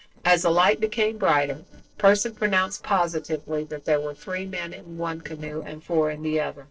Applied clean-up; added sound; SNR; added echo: neural separator model SepFormer DNS4.